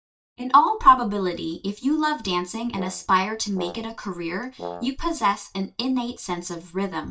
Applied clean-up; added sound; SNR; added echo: neural mask model DeepFilterNet 3.